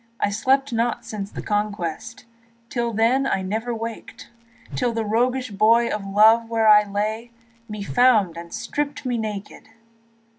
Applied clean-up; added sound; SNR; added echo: none; Whoosh, swoosh, swish; 16 dB; none.